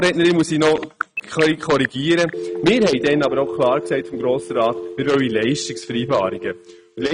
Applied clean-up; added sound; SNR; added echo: neural mask model RNNoise.